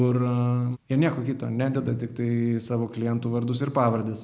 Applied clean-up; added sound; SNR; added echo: none; none; none; none.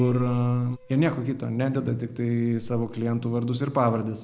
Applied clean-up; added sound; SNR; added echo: none; Piano; 19 dB; none.